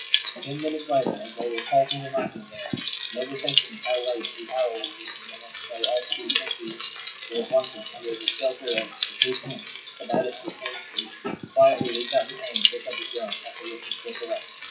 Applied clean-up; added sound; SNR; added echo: classical method WPE with log-MMSE.